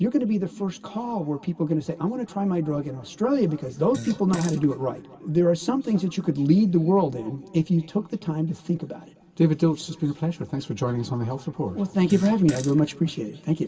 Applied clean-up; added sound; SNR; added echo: none; Fart; 14 dB; reverberation time 2.4 s.